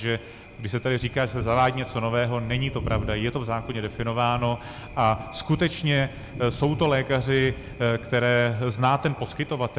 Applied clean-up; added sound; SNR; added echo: none; Thunder; 13 dB; none.